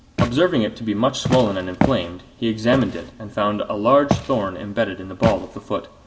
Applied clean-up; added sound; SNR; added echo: none; Walk, footsteps; 7 dB; reverberation time 1.0 s.